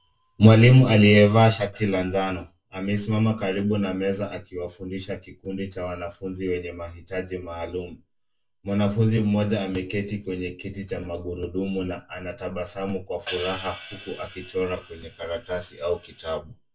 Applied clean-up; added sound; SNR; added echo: none; Hi-hat; 13 dB; reverberation time 0.1 s.